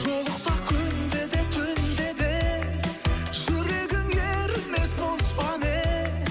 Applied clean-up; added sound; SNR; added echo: none; none; none; none.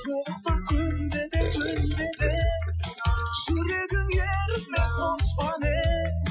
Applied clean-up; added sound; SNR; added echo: classical method Wiener filter.